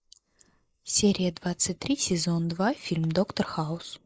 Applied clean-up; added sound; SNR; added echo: neural mask model Resemble Enhance denoiser.